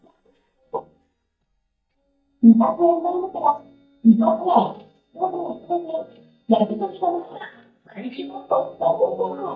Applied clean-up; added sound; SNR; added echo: neural mask model DeepFilterNet 3.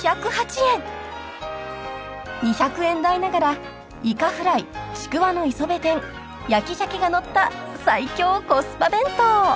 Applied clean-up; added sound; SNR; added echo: none; none; none; none.